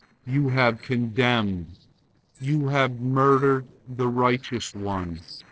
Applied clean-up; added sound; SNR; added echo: neural separator model SepFormer DNS4.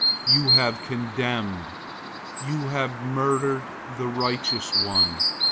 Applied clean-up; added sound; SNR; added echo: none; Chirp, tweet; -1 dB; none.